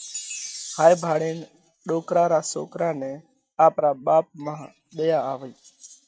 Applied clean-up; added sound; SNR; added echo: neural mask model RNNoise.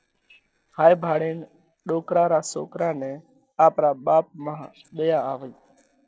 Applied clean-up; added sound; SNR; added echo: neural separator model SepFormer DNS4.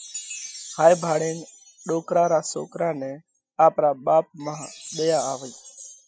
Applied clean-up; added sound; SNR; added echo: classical method spectral subtraction.